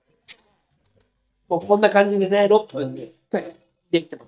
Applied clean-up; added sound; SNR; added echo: neural mask model DeepFilterNet 3.